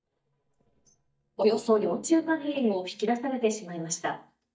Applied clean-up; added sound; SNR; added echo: neural mask model DeepFilterNet 3.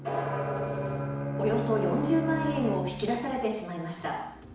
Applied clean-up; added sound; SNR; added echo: none; Bowed string instrument; 5 dB; reverberation time 0.6 s.